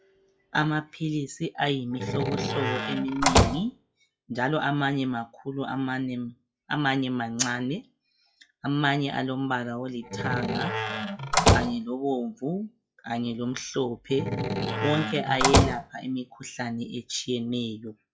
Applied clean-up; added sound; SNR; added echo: classical method log-MMSE.